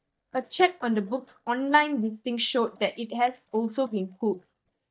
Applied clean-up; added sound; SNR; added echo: neural mask model DeepFilterNet 3.